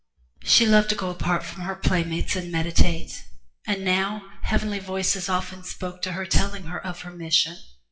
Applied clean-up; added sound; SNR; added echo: classical method WPE with log-MMSE.